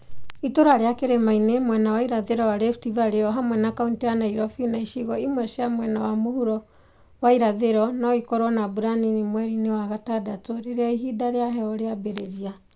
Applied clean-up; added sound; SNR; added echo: none; none; none; none.